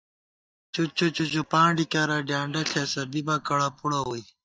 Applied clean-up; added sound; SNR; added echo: neural mask model DeepFilterNet 3.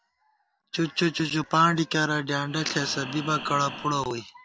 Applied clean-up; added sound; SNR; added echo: none; Breathing; 12 dB; none.